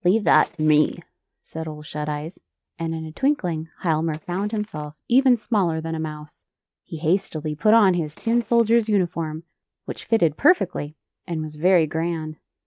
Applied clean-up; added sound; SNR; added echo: neural mask model RNNoise.